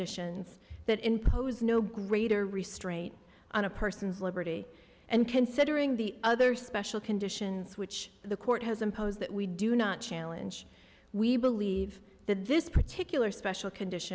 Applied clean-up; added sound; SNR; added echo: none; none; none; none.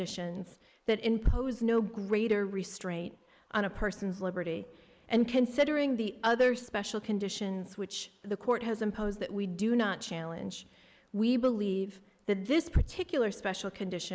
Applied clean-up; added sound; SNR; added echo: neural mask model Resemble Enhance denoiser.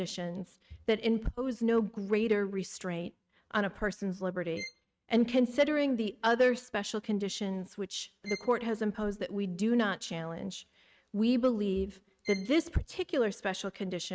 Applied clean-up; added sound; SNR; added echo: neural mask model RNNoise.